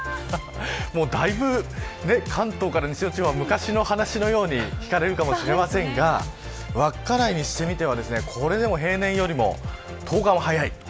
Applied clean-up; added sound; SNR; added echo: none; none; none; none.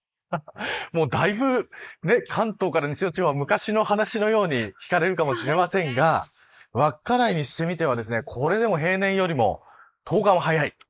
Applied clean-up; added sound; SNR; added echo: neural mask model Resemble Enhance denoiser.